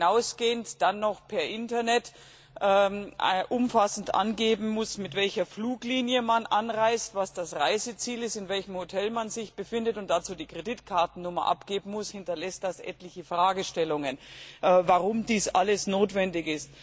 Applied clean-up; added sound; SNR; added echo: none; none; none; none.